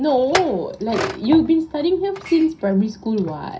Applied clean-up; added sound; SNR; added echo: none; Chink, clink; 12 dB; reverberation time 0.3 s.